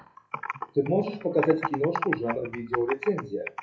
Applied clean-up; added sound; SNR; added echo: classical method WPE with log-MMSE.